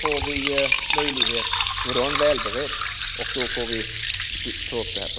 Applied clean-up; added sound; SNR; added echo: none; Liquid; -5 dB; none.